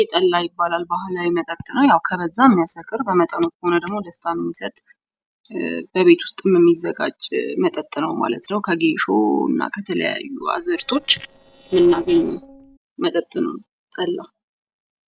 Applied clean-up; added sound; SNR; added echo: neural separator model SepFormer DNS4.